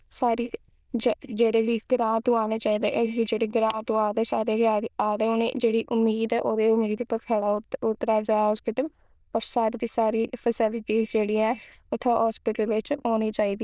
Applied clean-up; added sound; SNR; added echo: neural diffusion model UNIVERSE++.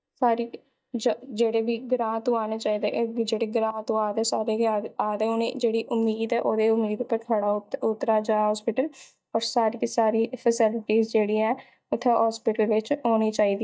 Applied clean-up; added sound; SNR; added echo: neural mask model DeepFilterNet 3.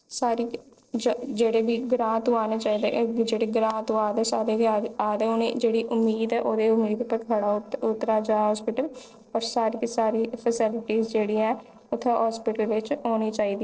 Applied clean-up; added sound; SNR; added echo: neural separator model SepFormer DNS4.